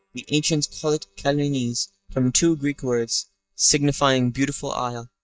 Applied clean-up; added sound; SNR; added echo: neural mask model DeepFilterNet 3.